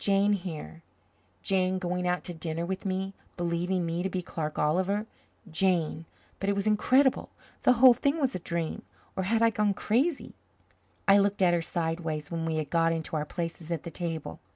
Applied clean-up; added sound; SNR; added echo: none; none; none; none.